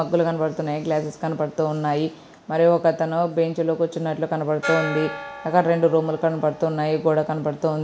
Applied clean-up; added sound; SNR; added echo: none; Gong; 15 dB; none.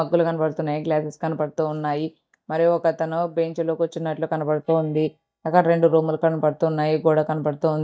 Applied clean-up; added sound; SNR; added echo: neural mask model DeepFilterNet 3.